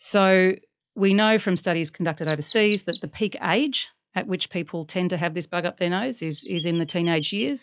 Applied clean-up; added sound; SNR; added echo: classical method log-MMSE.